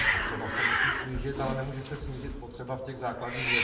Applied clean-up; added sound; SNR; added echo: none; Hiss; -3 dB; reverberation time 0.5 s.